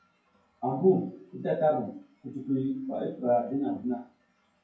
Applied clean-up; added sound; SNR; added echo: classical method WPE with log-MMSE.